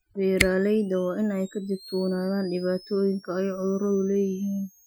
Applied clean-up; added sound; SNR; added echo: classical method Wiener filter.